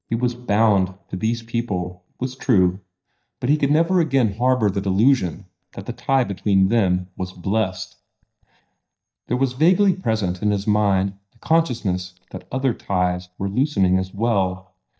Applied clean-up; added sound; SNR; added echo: neural mask model DeepFilterNet 3.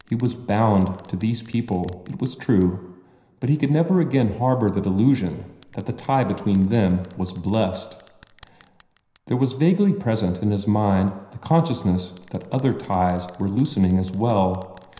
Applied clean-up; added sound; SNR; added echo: none; Bell; 10 dB; reverberation time 0.9 s.